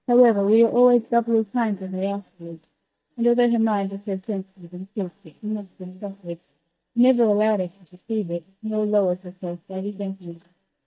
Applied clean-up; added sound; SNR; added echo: neural mask model DeepFilterNet 3.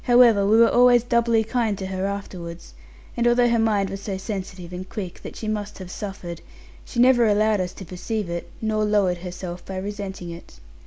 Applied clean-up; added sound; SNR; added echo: none; none; none; none.